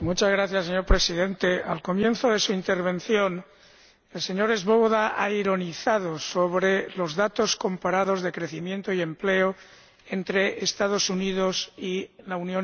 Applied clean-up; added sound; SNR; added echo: none; none; none; none.